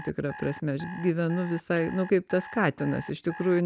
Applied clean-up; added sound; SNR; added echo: none; Alarm; 16 dB; none.